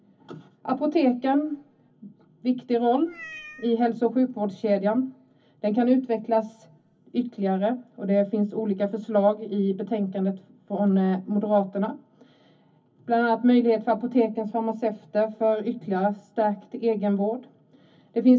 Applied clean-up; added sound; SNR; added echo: none; Meow; 18 dB; reverberation time 0.3 s.